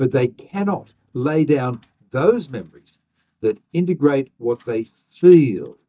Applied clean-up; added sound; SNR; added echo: neural mask model DeepFilterNet 3.